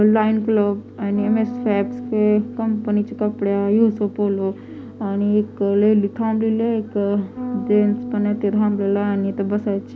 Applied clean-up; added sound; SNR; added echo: none; Bass guitar; 13 dB; none.